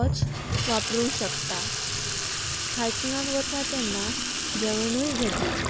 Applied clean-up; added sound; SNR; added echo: none; Sink (filling or washing) / Water tap, faucet; -3 dB; none.